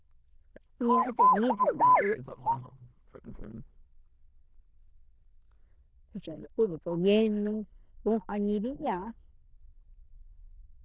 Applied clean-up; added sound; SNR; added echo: neural diffusion model UNIVERSE++.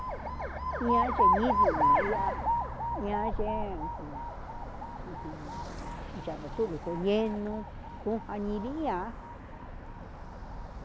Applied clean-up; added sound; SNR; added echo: none; Alarm; -3 dB; none.